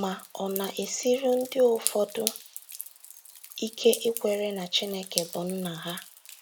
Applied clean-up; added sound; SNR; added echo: none; Drip; 10 dB; none.